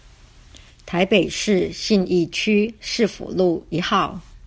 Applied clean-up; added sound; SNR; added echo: none; none; none; none.